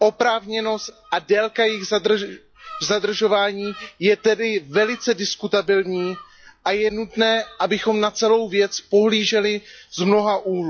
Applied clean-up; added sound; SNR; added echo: classical method log-MMSE.